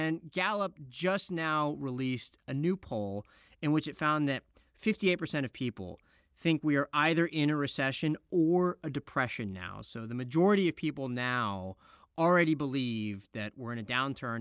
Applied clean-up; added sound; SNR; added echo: none; none; none; none.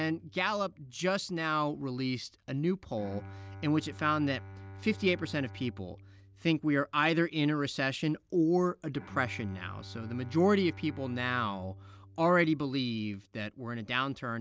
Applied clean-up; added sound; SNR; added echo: none; Bowed string instrument; 18 dB; none.